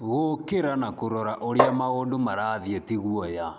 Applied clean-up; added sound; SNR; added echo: none; Tap; -3 dB; none.